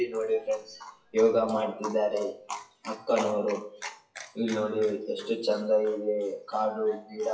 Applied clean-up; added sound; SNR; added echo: classical method WPE with log-MMSE.